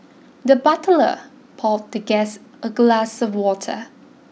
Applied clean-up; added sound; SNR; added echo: none; none; none; none.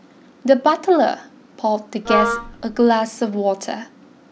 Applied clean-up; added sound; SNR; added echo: none; Wind instrument, woodwind instrument; 3 dB; none.